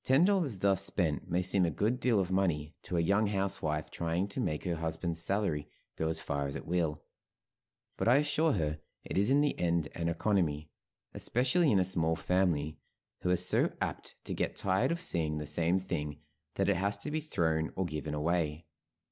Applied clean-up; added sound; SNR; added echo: none; none; none; none.